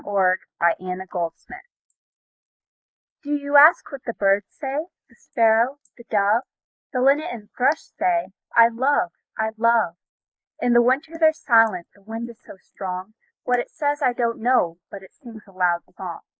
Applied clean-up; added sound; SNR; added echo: neural mask model Resemble Enhance denoiser.